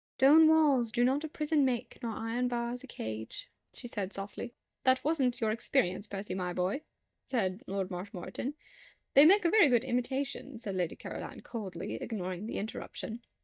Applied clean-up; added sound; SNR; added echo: neural mask model DeepFilterNet 3.